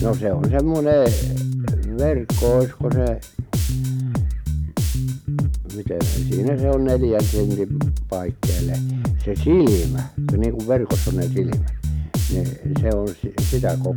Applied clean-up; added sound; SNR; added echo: none; Bass guitar; -1 dB; none.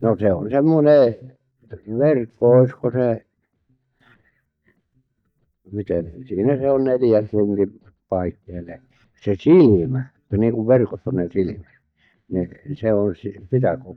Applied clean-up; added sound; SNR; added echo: neural mask model DeepFilterNet 3.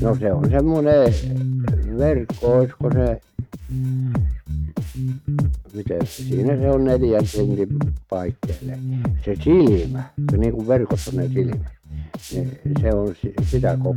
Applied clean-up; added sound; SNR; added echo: neural mask model RNNoise.